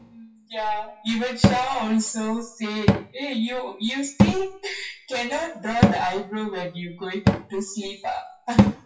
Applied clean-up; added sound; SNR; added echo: classical method WPE with log-MMSE.